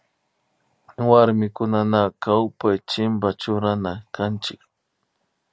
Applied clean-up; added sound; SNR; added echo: none; none; none; none.